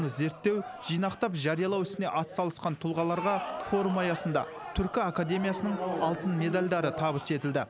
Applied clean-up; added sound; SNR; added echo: none; Crowd; 13 dB; none.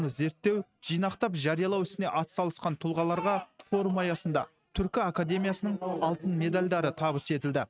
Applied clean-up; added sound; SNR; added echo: neural mask model RNNoise.